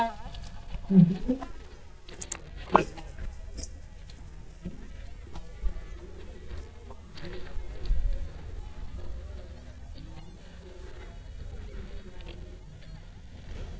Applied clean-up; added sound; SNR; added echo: neural mask model DeepFilterNet 3.